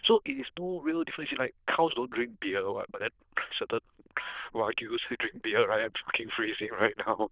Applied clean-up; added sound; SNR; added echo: neural diffusion model UNIVERSE++.